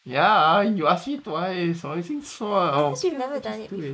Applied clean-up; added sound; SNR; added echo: neural mask model Resemble Enhance denoiser.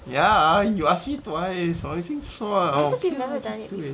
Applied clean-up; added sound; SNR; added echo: none; none; none; none.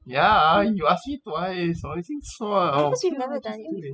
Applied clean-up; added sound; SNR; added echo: classical method spectral subtraction.